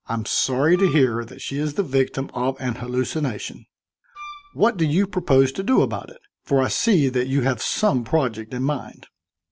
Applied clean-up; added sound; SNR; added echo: none; Wind instrument, woodwind instrument; 17 dB; none.